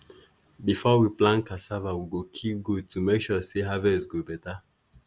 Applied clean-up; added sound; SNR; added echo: none; none; none; none.